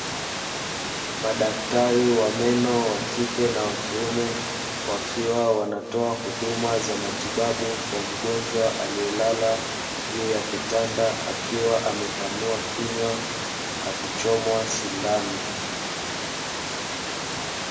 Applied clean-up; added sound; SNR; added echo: none; Water; 3 dB; reverberation time 1.6 s.